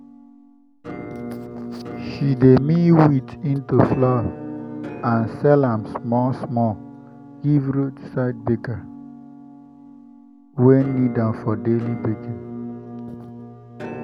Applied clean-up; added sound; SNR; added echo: none; Musical instrument; 13 dB; none.